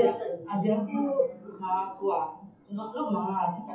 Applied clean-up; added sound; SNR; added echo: classical method WPE with log-MMSE.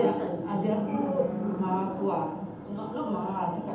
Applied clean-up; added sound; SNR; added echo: none; Livestock, farm animals, working animals; 13 dB; reverberation time 0.8 s.